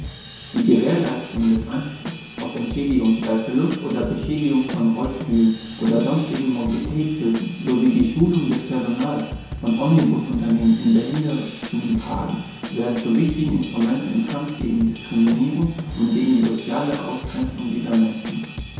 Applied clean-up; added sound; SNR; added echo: none; Drum / Drum kit; 12 dB; reverberation time 0.7 s.